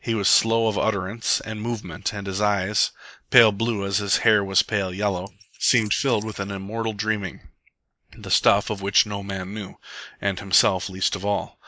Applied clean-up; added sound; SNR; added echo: neural mask model Resemble Enhance denoiser.